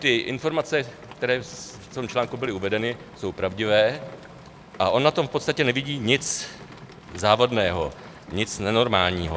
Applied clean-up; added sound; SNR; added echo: none; Rain; 19 dB; none.